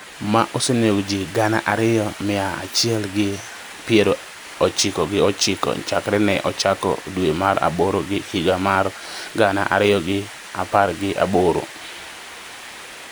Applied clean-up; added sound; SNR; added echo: none; none; none; none.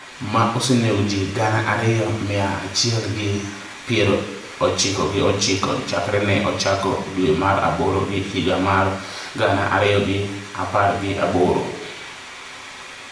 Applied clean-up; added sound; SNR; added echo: none; none; none; reverberation time 0.8 s.